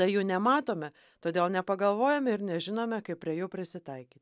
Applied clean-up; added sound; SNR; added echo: none; none; none; none.